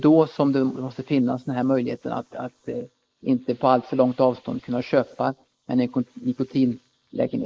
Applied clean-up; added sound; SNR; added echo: neural mask model Resemble Enhance denoiser.